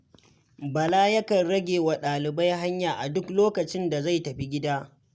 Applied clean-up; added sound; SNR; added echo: none; none; none; none.